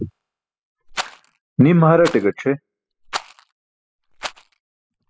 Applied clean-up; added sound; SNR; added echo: classical method spectral subtraction.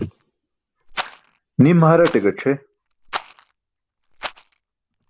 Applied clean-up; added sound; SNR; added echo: none; Rattle; 15 dB; none.